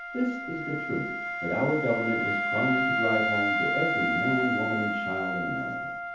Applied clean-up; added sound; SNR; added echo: none; Wind instrument, woodwind instrument; -1 dB; reverberation time 0.7 s.